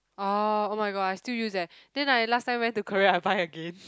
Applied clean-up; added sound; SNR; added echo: none; none; none; none.